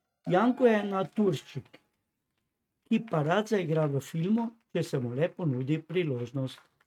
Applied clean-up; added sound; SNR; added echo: neural mask model RNNoise.